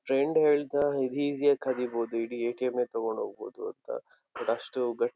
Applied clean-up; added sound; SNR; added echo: none; none; none; none.